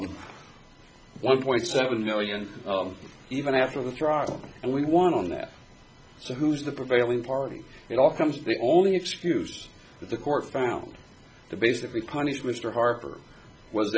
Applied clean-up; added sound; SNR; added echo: none; none; none; none.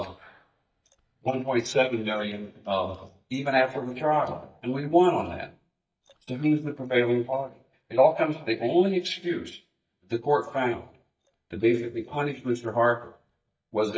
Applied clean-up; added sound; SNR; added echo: neural mask model DeepFilterNet 3.